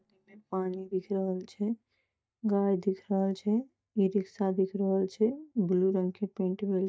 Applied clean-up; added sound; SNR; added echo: neural mask model DeepFilterNet 3.